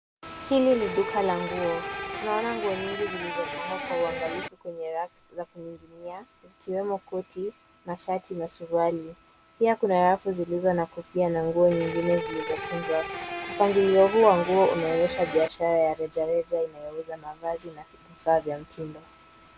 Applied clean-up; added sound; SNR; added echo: none; Electric guitar; 7 dB; none.